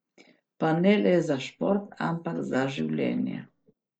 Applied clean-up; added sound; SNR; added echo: neural mask model Resemble Enhance denoiser.